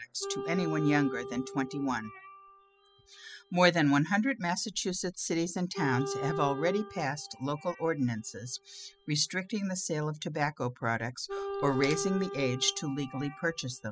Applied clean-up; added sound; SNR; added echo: classical method spectral subtraction.